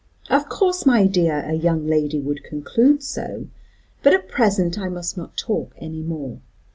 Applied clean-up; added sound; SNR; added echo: none; none; none; none.